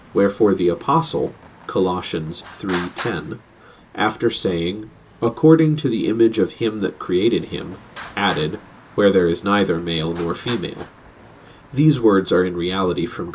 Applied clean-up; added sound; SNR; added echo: none; Traffic noise, roadway noise; 19 dB; reverberation time 0.2 s.